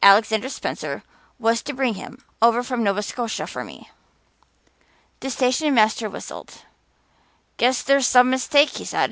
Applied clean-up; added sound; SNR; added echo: none; none; none; none.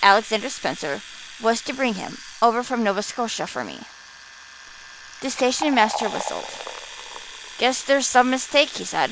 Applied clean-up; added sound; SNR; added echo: none; Domestic sounds, home sounds + Fill (with liquid); 13 dB; none.